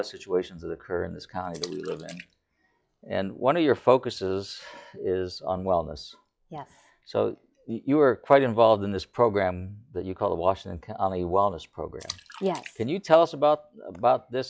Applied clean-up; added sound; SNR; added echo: classical method log-MMSE.